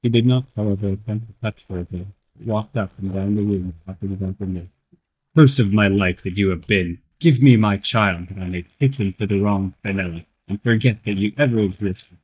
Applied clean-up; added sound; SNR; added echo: neural mask model DeepFilterNet 3.